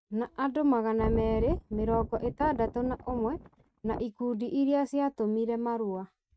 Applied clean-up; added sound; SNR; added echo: neural mask model RNNoise.